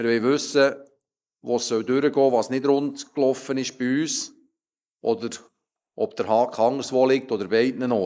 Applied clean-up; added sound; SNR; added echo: neural mask model Resemble Enhance denoiser.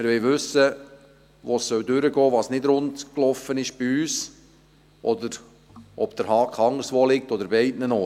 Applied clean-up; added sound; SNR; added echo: none; none; none; none.